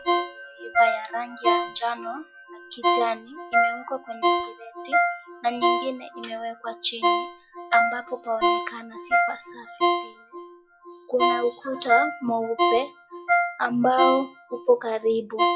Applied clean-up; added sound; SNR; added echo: classical method log-MMSE.